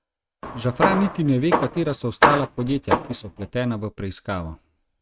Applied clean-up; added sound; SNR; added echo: neural mask model RNNoise.